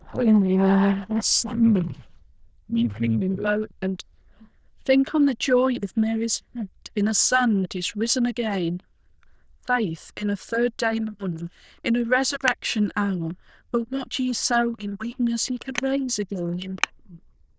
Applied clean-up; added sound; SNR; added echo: neural diffusion model UNIVERSE++.